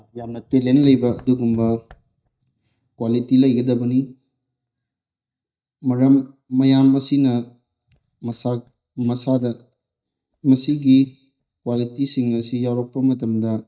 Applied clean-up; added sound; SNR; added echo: neural mask model DeepFilterNet 3.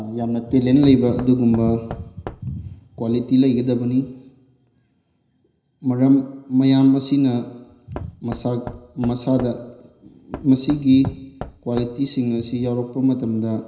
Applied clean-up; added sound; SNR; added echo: none; Knock / Wood; 17 dB; reverberation time 0.9 s.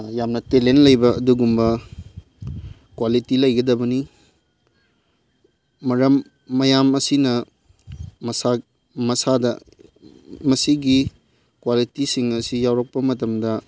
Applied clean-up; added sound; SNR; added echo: none; none; none; none.